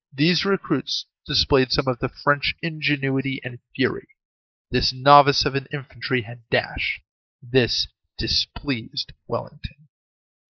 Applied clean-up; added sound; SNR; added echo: neural mask model Resemble Enhance denoiser.